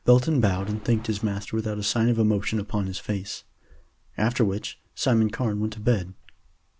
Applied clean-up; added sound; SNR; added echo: none; Thunder; 19 dB; none.